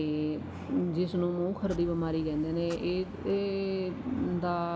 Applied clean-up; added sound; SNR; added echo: none; Clock; 17 dB; none.